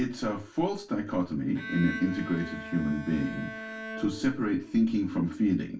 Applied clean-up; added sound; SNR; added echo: none; Bowed string instrument; 14 dB; reverberation time 0.3 s.